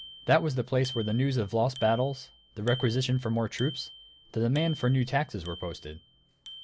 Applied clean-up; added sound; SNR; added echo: none; Bicycle bell; 17 dB; none.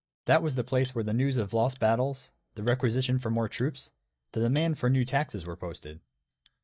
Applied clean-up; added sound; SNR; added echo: neural mask model DeepFilterNet 3.